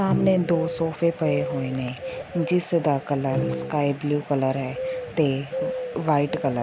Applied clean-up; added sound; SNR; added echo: none; Bird vocalization, bird call, bird song + Bowed string instrument; 7 dB; none.